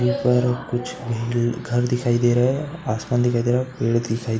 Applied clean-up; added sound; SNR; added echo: none; none; none; none.